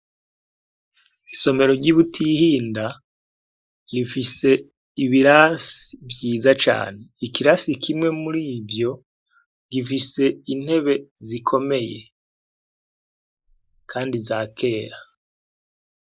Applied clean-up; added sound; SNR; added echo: neural mask model Resemble Enhance denoiser.